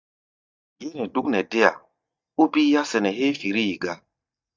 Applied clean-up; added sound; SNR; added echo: neural mask model DeepFilterNet 3.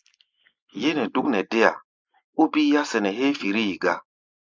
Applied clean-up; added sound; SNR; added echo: neural mask model Resemble Enhance denoiser.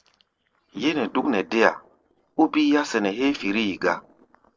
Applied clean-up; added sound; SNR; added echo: neural separator model SepFormer DNS4.